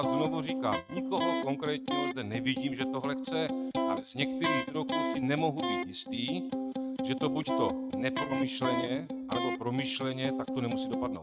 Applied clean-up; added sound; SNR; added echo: neural mask model RNNoise.